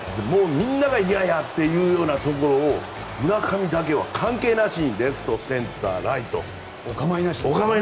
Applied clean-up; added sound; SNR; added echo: none; none; none; none.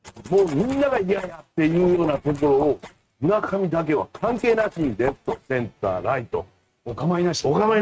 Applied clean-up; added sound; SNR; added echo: neural mask model RNNoise.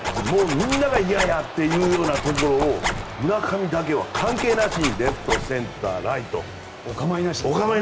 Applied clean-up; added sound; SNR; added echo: none; Zipper (clothing); 5 dB; none.